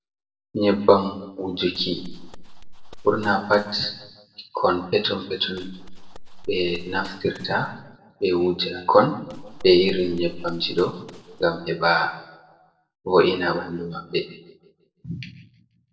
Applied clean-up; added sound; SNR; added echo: neural separator model SepFormer DNS4.